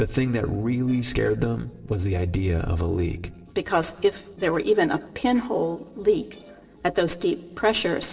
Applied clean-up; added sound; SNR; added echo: neural separator model SepFormer DNS4.